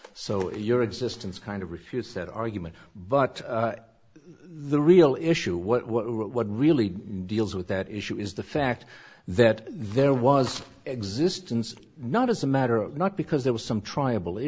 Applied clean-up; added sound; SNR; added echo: none; none; none; none.